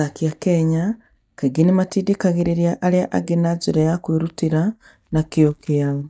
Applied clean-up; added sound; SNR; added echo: neural mask model DeepFilterNet 3.